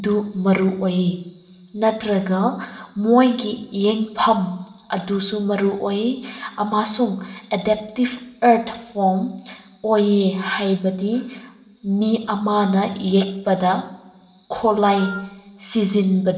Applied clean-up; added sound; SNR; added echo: none; Wind instrument, woodwind instrument; 14 dB; reverberation time 0.9 s.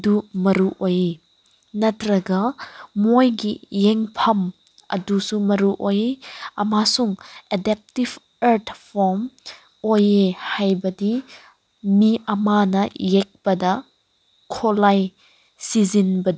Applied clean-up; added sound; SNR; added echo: none; none; none; none.